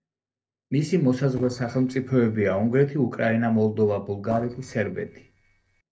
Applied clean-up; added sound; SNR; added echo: neural separator model SepFormer DNS4.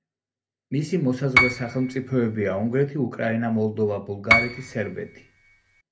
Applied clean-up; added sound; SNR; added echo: none; Piano; 0 dB; reverberation time 0.3 s.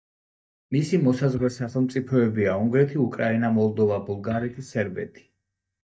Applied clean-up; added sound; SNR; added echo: neural mask model DeepFilterNet 3.